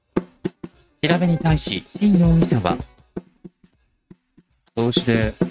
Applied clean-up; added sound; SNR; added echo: neural mask model RNNoise.